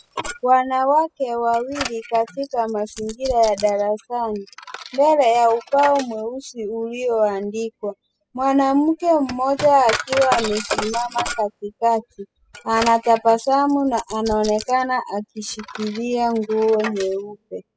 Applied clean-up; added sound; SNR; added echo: classical method spectral subtraction.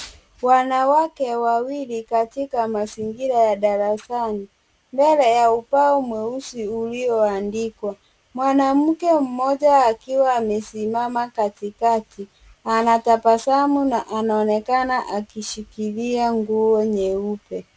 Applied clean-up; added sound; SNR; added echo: none; none; none; none.